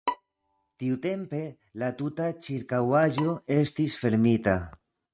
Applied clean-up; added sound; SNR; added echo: neural mask model RNNoise.